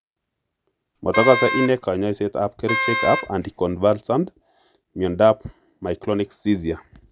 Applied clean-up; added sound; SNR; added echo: none; Wind instrument, woodwind instrument; 4 dB; none.